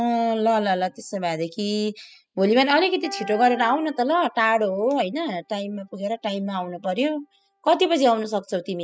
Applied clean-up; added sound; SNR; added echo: classical method spectral subtraction.